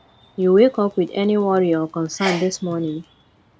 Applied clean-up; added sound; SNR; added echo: none; Sneeze; 17 dB; none.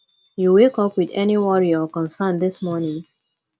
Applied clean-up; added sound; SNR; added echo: none; none; none; none.